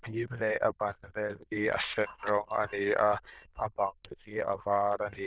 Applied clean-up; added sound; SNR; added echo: neural diffusion model UNIVERSE++.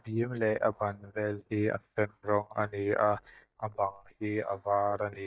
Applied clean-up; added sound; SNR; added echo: neural mask model DeepFilterNet 3.